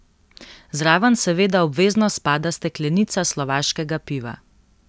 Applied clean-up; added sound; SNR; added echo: none; none; none; none.